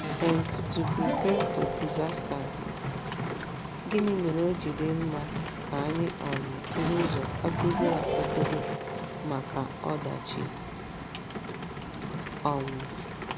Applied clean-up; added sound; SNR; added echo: none; Keyboard (musical) + Rain; 0 dB; none.